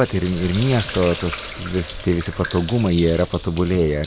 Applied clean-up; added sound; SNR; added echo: none; Sink (filling or washing); 13 dB; none.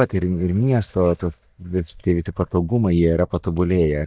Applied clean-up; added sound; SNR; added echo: neural mask model DeepFilterNet 3.